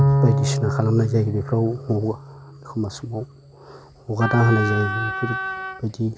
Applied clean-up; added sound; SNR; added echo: none; Wind instrument, woodwind instrument + Bowed string instrument; 2 dB; none.